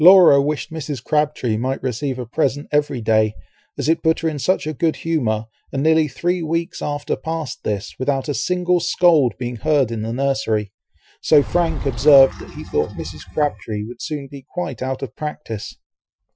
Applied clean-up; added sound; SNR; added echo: classical method Wiener filter.